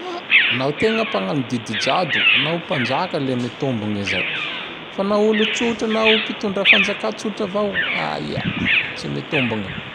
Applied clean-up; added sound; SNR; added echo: none; Bird vocalization, bird call, bird song; 0 dB; none.